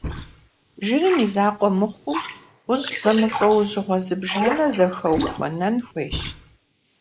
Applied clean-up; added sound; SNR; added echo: neural mask model Resemble Enhance denoiser.